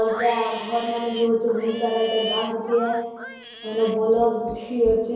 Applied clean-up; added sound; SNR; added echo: none; Livestock, farm animals, working animals; 13 dB; reverberation time 1.0 s.